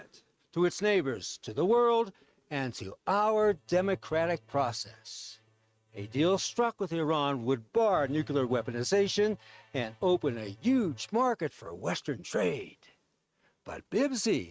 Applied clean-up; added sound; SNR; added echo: neural mask model RNNoise.